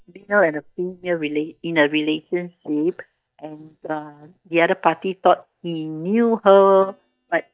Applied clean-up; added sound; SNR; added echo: neural mask model DeepFilterNet 3.